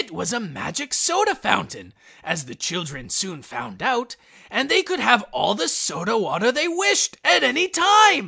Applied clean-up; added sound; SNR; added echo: none; none; none; none.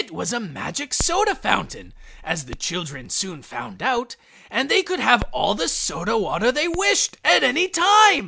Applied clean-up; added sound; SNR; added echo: none; Crackle; 16 dB; none.